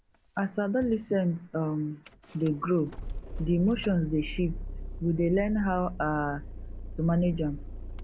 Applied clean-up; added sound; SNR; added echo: none; Idling / Engine starting / Door / Car; 10 dB; none.